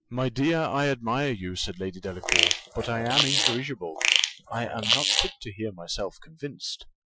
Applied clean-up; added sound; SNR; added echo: classical method Wiener filter.